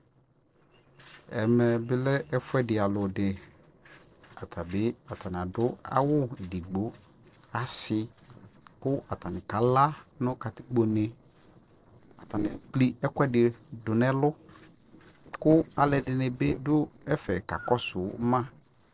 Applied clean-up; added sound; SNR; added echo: neural separator model SepFormer DNS4.